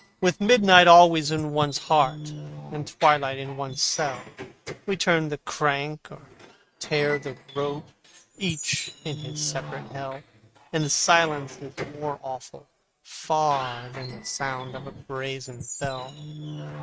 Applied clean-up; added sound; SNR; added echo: neural mask model RNNoise.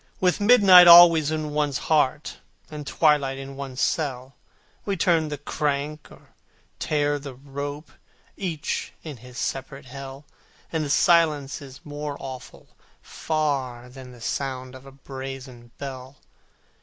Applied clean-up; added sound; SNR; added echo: none; none; none; none.